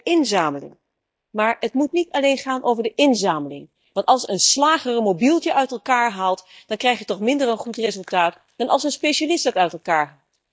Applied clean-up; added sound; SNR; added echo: neural mask model DeepFilterNet 3.